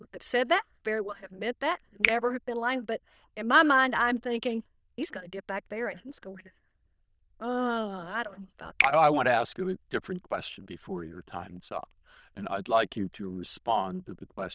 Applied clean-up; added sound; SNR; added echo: neural diffusion model UNIVERSE++.